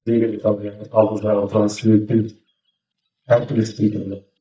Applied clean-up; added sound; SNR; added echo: neural mask model DeepFilterNet 3.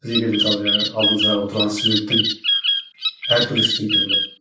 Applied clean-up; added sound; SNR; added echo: none; Bird; -2 dB; reverberation time 0.3 s.